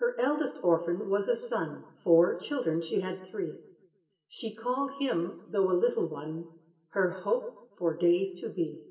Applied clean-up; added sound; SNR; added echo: none; none; none; reverberation time 0.7 s.